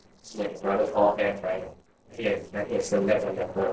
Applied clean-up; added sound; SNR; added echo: neural separator model SepFormer DNS4.